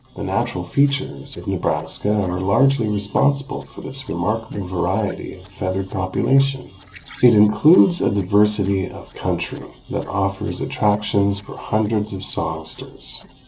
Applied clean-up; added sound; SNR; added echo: neural separator model SepFormer DNS4.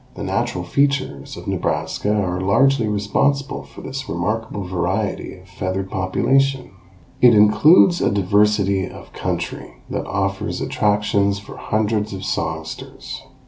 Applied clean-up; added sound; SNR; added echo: none; none; none; none.